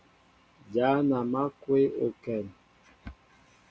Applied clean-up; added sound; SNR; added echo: none; none; none; none.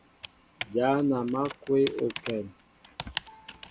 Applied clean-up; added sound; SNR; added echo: none; Computer keyboard; 13 dB; none.